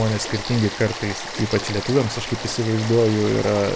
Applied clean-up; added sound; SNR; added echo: none; Stream / Frog; 9 dB; none.